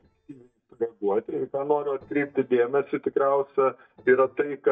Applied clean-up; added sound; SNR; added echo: neural mask model DeepFilterNet 3.